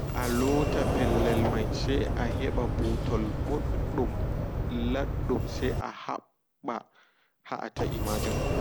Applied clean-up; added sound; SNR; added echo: none; Sliding door; -3 dB; none.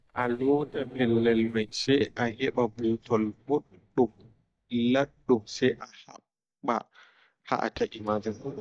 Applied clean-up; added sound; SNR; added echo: neural mask model DeepFilterNet 3.